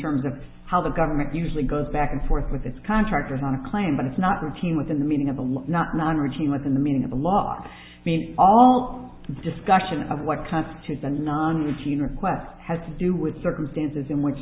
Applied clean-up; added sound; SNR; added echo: none; none; none; none.